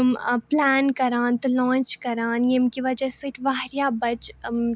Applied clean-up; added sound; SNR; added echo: none; none; none; none.